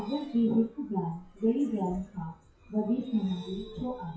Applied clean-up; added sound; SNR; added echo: classical method WPE with log-MMSE.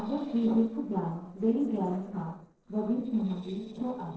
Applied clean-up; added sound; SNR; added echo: neural separator model SepFormer DNS4.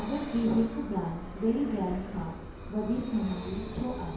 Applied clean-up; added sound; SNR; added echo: none; Vehicle; 10 dB; reverberation time 0.9 s.